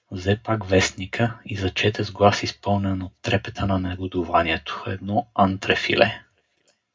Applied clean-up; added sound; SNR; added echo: none; none; none; reverberation time 0.2 s.